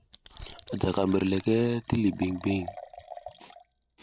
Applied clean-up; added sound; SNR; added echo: none; Domestic sounds, home sounds + Liquid; 17 dB; none.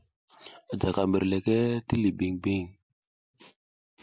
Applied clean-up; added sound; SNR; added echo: none; none; none; none.